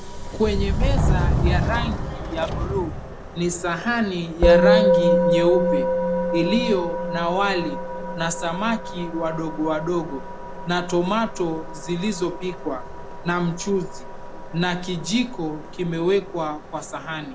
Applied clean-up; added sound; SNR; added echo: none; Subway, metro, underground + Musical instrument; -2 dB; none.